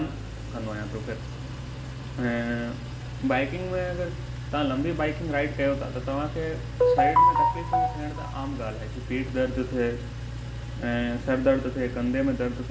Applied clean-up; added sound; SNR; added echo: none; Engine; 8 dB; reverberation time 0.7 s.